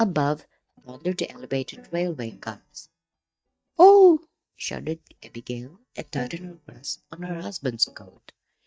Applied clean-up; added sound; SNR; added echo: neural mask model DeepFilterNet 3.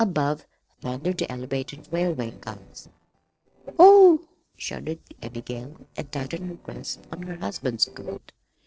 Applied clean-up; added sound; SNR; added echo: neural separator model SepFormer DNS4.